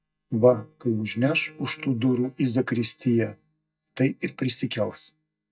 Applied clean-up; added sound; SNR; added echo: neural mask model DeepFilterNet 3.